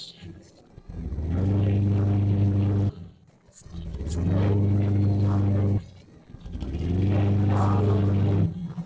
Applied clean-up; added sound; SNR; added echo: neural separator model SepFormer DNS4.